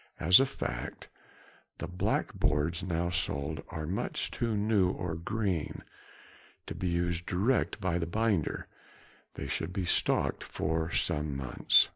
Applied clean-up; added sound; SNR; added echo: neural mask model Resemble Enhance denoiser.